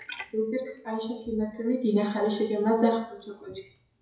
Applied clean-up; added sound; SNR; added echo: classical method WPE with log-MMSE.